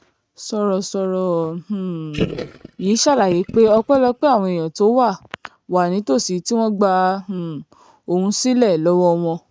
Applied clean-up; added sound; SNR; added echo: neural mask model RNNoise.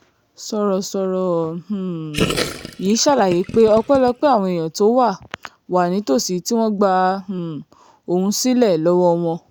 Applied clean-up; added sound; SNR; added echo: none; Gurgling; 9 dB; none.